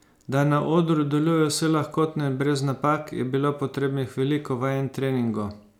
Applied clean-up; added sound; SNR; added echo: none; none; none; none.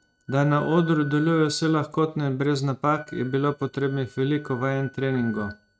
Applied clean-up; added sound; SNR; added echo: neural mask model RNNoise.